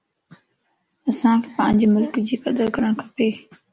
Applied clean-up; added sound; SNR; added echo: none; none; none; none.